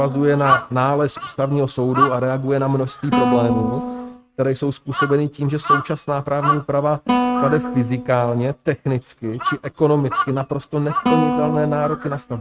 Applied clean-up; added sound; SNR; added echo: neural mask model RNNoise.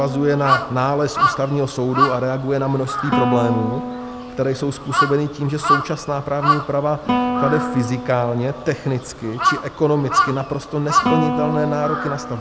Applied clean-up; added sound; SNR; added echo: none; Guitar + Crow; 1 dB; none.